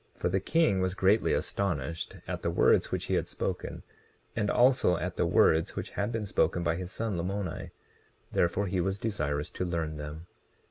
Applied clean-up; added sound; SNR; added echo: none; none; none; none.